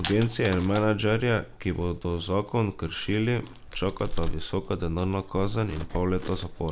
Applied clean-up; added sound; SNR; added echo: none; Chewing, mastication; 8 dB; none.